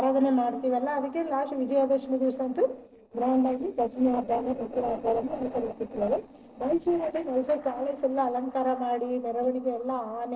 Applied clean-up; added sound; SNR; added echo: neural separator model SepFormer DNS4.